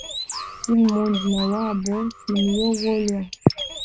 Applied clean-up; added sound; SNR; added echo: neural mask model RNNoise.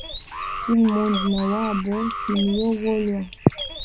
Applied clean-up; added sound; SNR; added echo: none; Bird + Alarm; 7 dB; none.